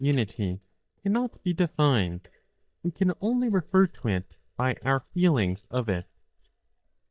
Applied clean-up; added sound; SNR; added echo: neural mask model DeepFilterNet 3.